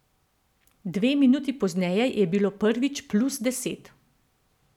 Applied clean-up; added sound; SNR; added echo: none; none; none; none.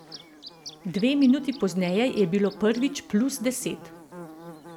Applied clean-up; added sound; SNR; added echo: none; Buzz / Bird; 18 dB; none.